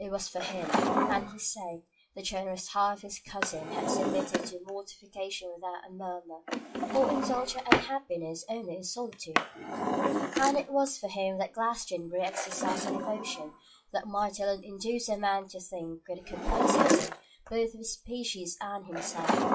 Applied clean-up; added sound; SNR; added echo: classical method WPE with log-MMSE.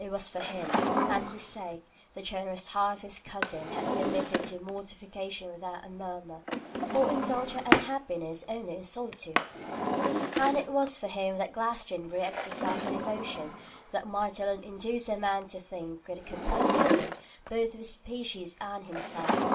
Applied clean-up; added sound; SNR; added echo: none; Drawer open or close; 0 dB; reverberation time 0.2 s.